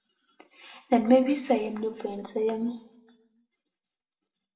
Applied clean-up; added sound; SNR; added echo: none; none; none; reverberation time 0.7 s.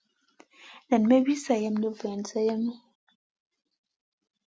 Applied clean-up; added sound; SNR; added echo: none; none; none; none.